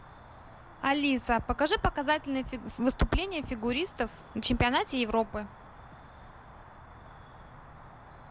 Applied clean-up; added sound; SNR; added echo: none; Cricket; 18 dB; none.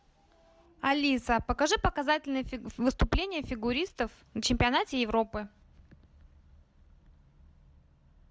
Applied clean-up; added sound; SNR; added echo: none; none; none; none.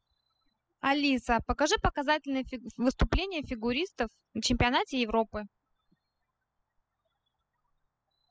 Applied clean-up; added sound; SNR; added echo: classical method spectral subtraction.